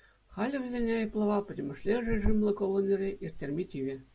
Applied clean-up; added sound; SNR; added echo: none; none; none; none.